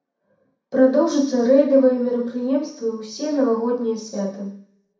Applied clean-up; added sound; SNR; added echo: none; none; none; reverberation time 0.6 s.